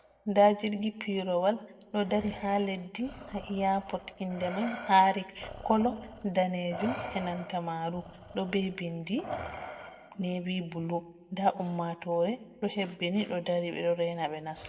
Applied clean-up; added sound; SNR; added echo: none; Respiratory sounds; 15 dB; reverberation time 0.9 s.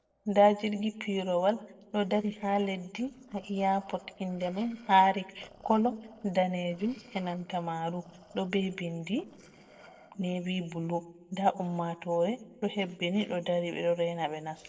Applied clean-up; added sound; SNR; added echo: neural separator model SepFormer DNS4.